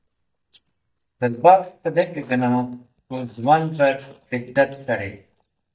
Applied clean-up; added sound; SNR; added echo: neural mask model DeepFilterNet 3.